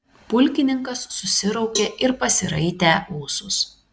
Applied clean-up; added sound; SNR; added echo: none; Cowbell; 13 dB; none.